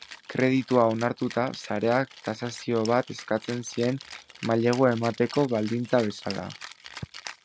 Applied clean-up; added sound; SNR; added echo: none; Rattle (instrument); 17 dB; none.